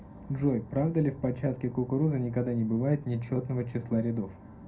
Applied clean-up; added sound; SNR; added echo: none; none; none; reverberation time 0.2 s.